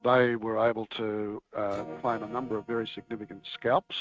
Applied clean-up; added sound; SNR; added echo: neural mask model RNNoise.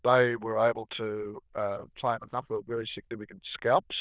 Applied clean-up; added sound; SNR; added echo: neural diffusion model UNIVERSE++.